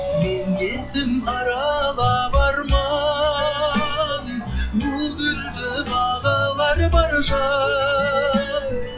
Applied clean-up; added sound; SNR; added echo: classical method log-MMSE.